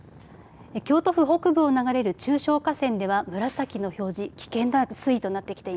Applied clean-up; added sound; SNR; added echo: none; none; none; none.